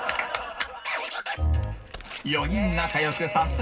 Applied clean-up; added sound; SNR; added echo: none; Tearing; 19 dB; reverberation time 0.4 s.